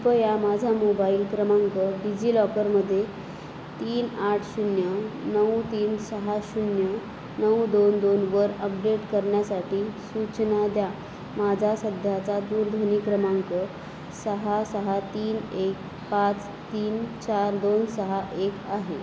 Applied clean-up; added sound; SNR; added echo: none; none; none; none.